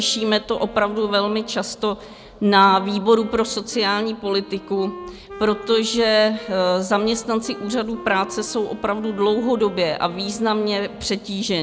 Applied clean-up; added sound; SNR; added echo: none; Wind instrument, woodwind instrument; 18 dB; none.